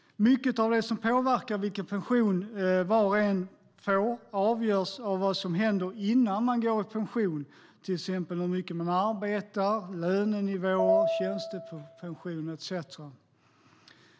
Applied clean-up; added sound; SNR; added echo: none; Piano; 2 dB; none.